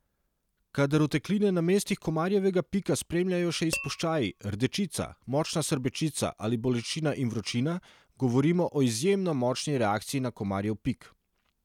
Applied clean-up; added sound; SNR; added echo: none; Tap / Glass; 13 dB; none.